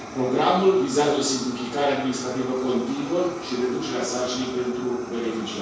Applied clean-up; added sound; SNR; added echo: none; Fire; 12 dB; reverberation time 0.6 s.